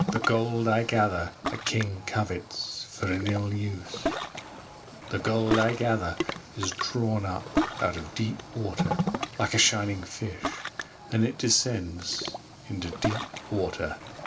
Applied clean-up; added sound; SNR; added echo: none; Ocean; 6 dB; reverberation time 0.2 s.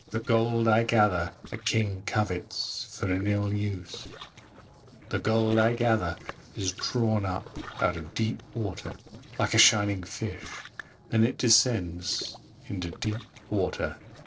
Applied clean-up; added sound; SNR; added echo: neural separator model SepFormer DNS4.